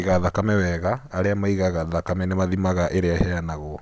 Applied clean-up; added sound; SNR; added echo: none; none; none; none.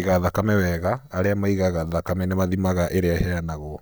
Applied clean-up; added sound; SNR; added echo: neural mask model DeepFilterNet 3.